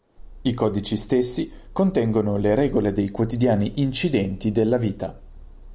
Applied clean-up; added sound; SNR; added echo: none; none; none; none.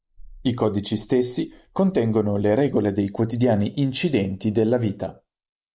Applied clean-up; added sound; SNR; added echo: neural mask model Resemble Enhance denoiser.